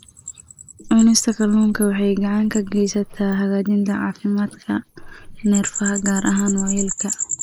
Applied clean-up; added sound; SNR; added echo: neural mask model Resemble Enhance denoiser.